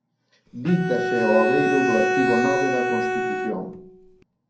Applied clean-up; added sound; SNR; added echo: none; Bowed string instrument; -1 dB; reverberation time 0.6 s.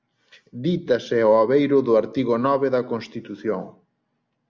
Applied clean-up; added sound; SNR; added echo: none; none; none; none.